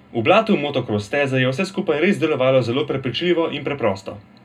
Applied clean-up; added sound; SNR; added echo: none; none; none; reverberation time 0.2 s.